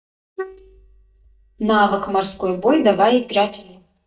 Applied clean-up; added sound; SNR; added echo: neural mask model DeepFilterNet 3.